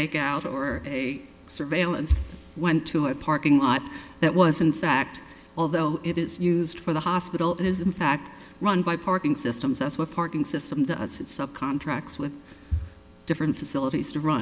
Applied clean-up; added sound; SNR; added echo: none; none; none; none.